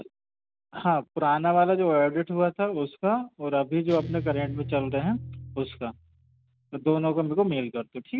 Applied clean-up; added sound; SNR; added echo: none; Guitar; 12 dB; none.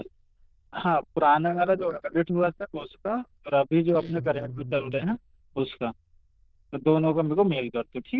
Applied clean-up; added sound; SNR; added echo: neural diffusion model UNIVERSE++.